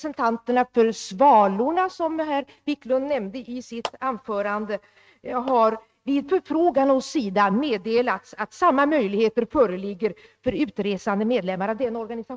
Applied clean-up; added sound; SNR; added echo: neural mask model RNNoise.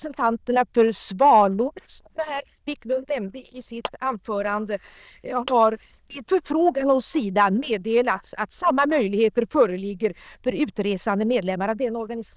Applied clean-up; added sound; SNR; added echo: neural diffusion model UNIVERSE++.